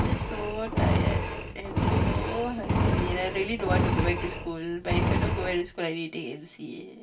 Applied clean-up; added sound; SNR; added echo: none; Engine; -5 dB; reverberation time 0.2 s.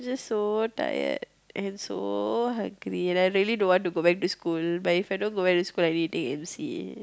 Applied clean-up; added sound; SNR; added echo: none; none; none; none.